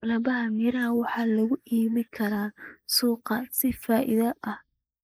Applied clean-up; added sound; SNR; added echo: neural mask model Resemble Enhance denoiser.